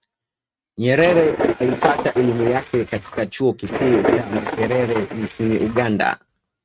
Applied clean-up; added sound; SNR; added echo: neural mask model RNNoise.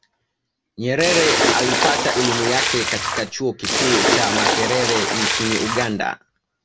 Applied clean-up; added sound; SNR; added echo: none; Splash, splatter; -3 dB; none.